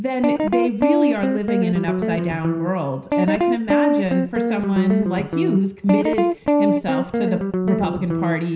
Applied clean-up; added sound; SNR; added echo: none; Guitar; -1 dB; reverberation time 0.5 s.